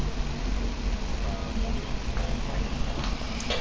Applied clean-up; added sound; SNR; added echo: none; none; none; none.